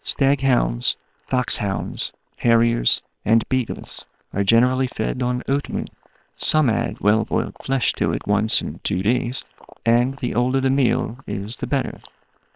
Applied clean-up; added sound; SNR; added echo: neural separator model SepFormer WHAM!.